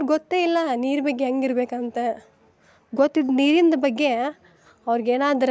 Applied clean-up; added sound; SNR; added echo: none; none; none; none.